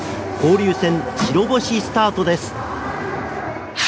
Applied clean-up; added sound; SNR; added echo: none; Water tap, faucet; 13 dB; none.